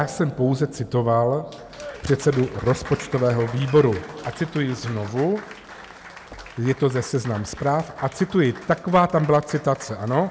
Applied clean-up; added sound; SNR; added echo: none; Applause; 18 dB; none.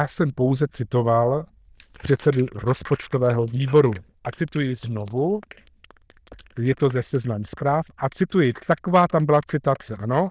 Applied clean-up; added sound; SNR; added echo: neural diffusion model UNIVERSE++.